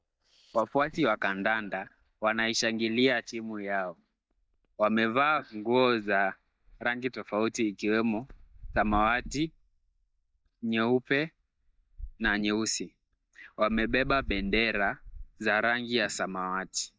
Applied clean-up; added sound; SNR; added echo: neural mask model DeepFilterNet 3.